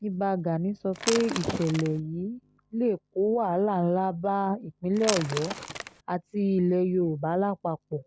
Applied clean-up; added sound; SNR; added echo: none; Crackle / Crushing / Wood; 7 dB; none.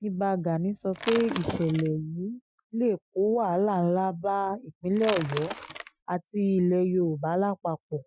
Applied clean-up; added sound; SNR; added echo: classical method Wiener filter.